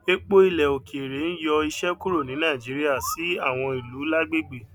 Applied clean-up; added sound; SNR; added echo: none; Bird; 15 dB; none.